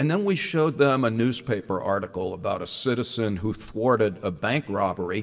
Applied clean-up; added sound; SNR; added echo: none; none; none; reverberation time 1.9 s.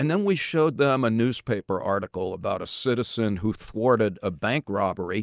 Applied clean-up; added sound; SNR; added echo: none; none; none; none.